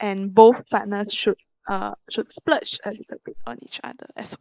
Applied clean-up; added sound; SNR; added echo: neural mask model Resemble Enhance denoiser.